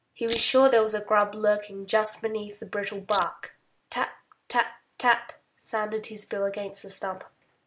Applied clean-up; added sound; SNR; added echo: neural mask model Resemble Enhance denoiser.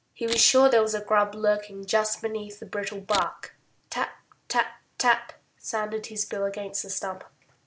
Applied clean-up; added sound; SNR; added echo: none; Camera; 10 dB; none.